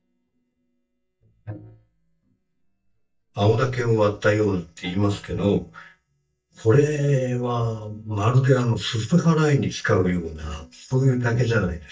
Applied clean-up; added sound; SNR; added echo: neural mask model DeepFilterNet 3.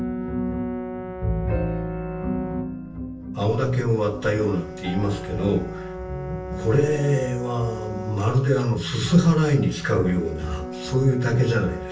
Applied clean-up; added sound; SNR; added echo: none; Brass instrument; 13 dB; reverberation time 0.4 s.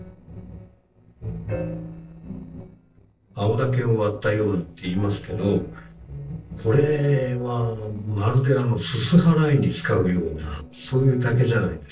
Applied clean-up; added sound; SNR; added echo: neural separator model SepFormer DNS4.